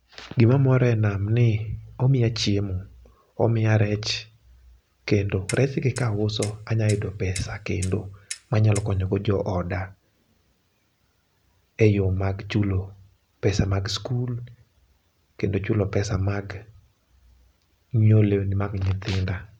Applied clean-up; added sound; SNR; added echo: none; Clock; 17 dB; none.